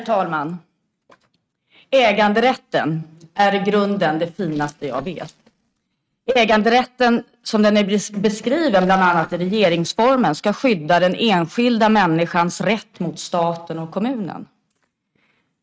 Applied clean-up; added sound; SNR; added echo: neural mask model RNNoise.